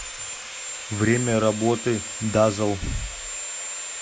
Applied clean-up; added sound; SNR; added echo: none; Sawing; 8 dB; none.